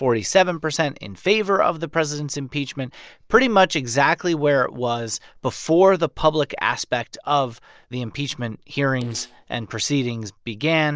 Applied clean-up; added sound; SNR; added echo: neural separator model SepFormer DNS4.